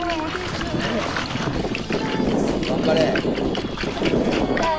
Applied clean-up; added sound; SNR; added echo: none; Splash, splatter; 11 dB; none.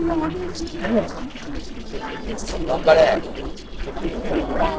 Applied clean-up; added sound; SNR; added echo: neural separator model SepFormer DNS4.